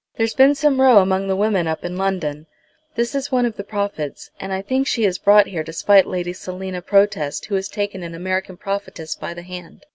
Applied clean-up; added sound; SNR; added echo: none; none; none; none.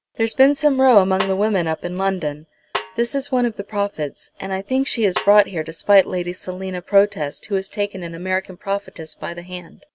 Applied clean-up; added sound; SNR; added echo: none; Snare drum; 12 dB; none.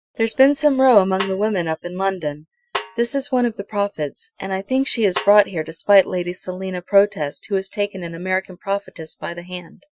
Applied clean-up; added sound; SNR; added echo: classical method Wiener filter.